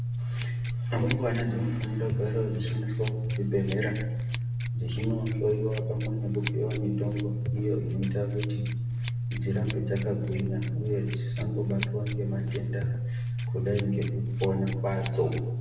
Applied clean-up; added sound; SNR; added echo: none; Scissors; -3 dB; reverberation time 0.9 s.